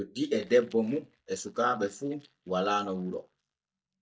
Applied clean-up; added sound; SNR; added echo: neural mask model DeepFilterNet 3.